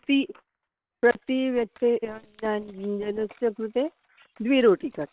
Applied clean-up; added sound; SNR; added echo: neural separator model SepFormer WHAM!.